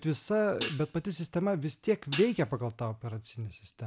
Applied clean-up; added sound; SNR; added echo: none; Hi-hat; 6 dB; none.